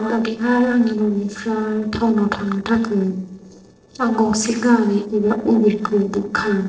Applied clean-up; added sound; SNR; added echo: neural separator model SepFormer DNS4.